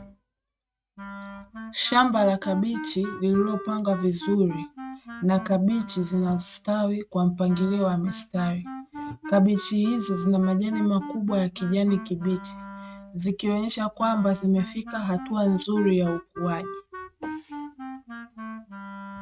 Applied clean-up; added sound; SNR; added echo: neural mask model RNNoise.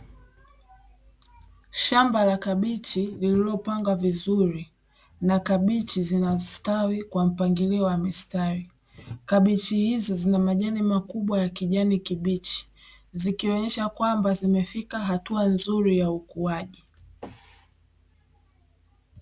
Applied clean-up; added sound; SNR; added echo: none; none; none; none.